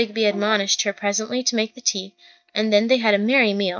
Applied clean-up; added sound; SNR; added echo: neural mask model DeepFilterNet 3.